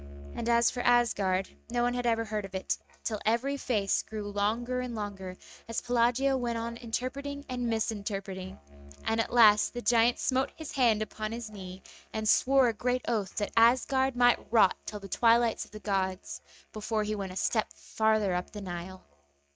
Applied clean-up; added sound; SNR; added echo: neural mask model RNNoise.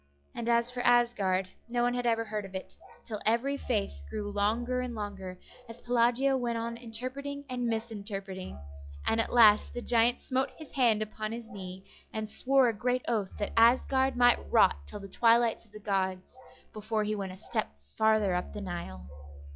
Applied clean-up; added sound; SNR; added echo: classical method log-MMSE.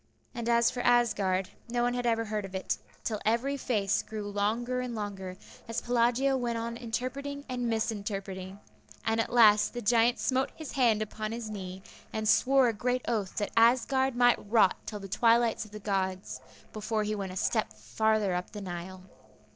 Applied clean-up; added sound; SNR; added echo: neural separator model SepFormer DNS4.